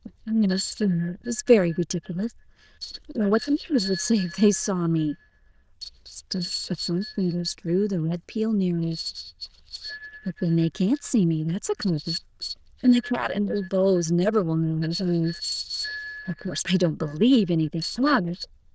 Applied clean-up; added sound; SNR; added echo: neural diffusion model UNIVERSE++.